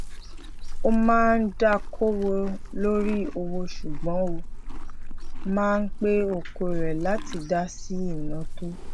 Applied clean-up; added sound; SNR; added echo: none; Livestock, farm animals, working animals; 1 dB; none.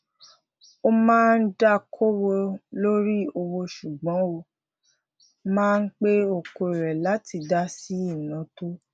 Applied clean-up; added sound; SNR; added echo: none; none; none; none.